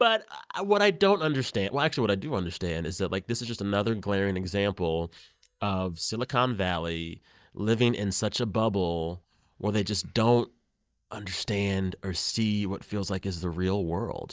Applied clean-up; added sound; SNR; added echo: neural mask model DeepFilterNet 3.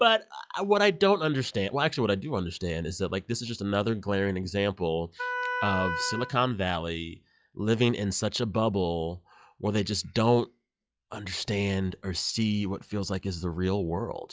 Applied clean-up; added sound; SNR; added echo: classical method log-MMSE.